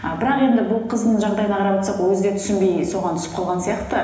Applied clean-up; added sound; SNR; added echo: none; none; none; reverberation time 1.0 s.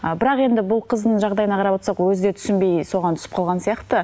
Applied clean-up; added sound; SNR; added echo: none; none; none; none.